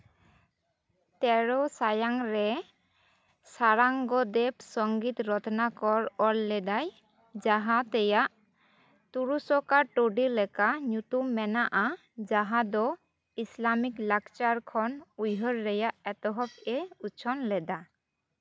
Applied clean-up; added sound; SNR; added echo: none; none; none; none.